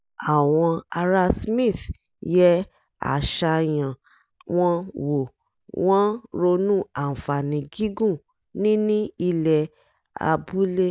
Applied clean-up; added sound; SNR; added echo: none; none; none; none.